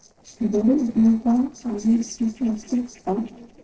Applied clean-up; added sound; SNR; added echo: neural separator model SepFormer DNS4.